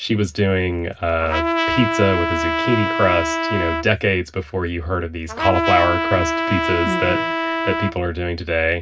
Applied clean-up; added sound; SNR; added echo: none; Trumpet; 1 dB; reverberation time 0.4 s.